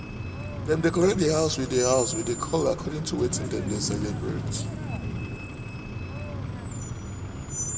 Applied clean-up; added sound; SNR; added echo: none; Screech; 4 dB; reverberation time 0.7 s.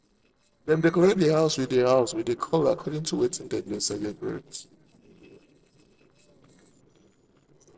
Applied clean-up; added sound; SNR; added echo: neural separator model SepFormer DNS4.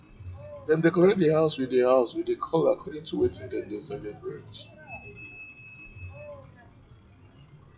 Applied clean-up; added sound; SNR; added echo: classical method WPE with log-MMSE.